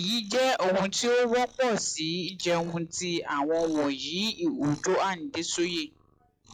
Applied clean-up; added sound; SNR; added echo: classical method log-MMSE.